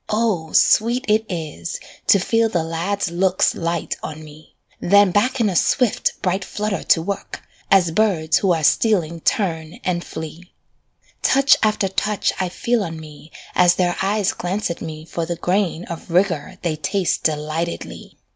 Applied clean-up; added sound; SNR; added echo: none; none; none; none.